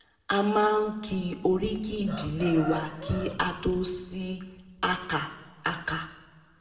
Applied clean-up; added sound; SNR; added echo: none; Chicken, rooster; 12 dB; reverberation time 1.2 s.